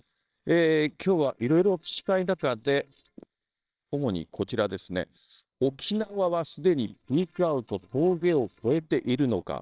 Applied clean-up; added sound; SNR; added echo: neural separator model SepFormer WHAMR!.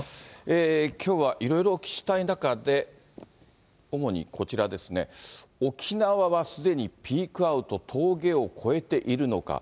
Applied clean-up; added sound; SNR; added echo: none; none; none; none.